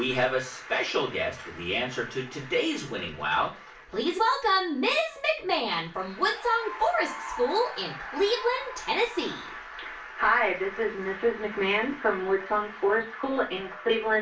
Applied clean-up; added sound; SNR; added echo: none; none; none; reverberation time 0.3 s.